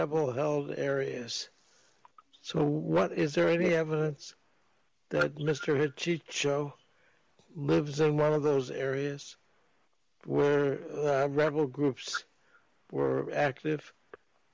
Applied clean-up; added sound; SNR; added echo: none; none; none; none.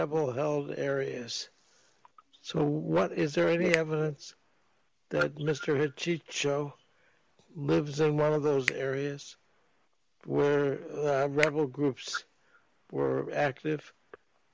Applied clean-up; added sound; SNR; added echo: none; Finger snapping; 11 dB; none.